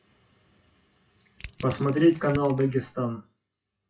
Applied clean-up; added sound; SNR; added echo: classical method WPE with log-MMSE.